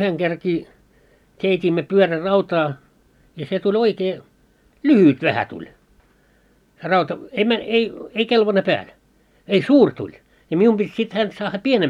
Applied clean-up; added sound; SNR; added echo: none; none; none; none.